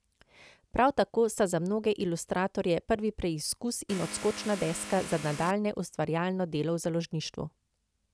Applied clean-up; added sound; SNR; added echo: none; Vehicle; 10 dB; none.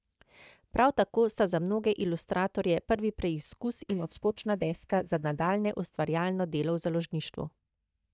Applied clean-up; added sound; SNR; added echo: neural mask model DeepFilterNet 3.